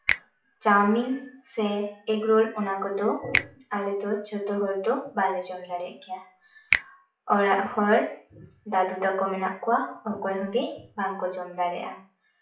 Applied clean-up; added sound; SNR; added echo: classical method WPE with log-MMSE.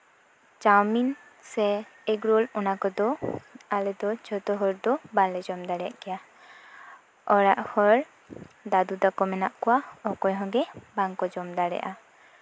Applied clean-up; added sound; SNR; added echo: none; none; none; none.